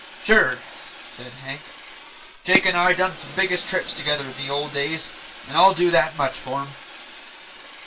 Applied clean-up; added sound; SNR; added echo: none; Fire; 13 dB; reverberation time 0.2 s.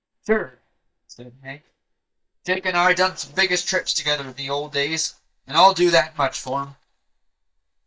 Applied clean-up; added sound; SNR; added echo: neural mask model DeepFilterNet 3.